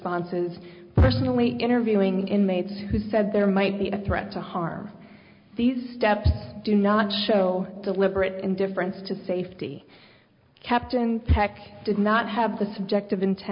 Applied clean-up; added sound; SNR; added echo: none; none; none; none.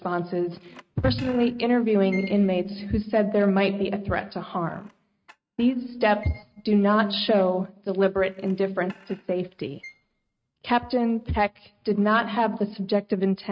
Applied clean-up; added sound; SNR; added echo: neural mask model RNNoise.